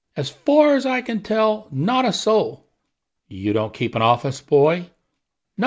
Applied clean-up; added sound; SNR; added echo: none; none; none; none.